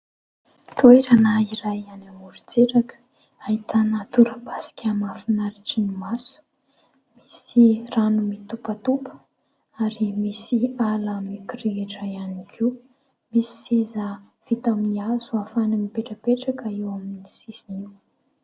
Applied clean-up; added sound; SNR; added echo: none; none; none; none.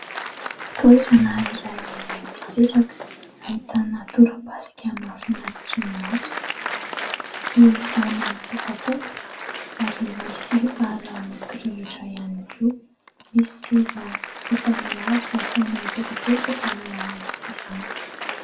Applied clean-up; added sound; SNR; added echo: none; Applause; 10 dB; reverberation time 0.1 s.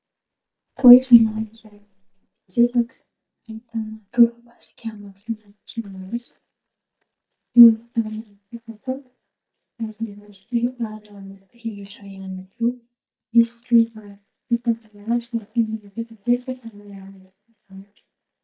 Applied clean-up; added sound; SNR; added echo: neural mask model DeepFilterNet 3.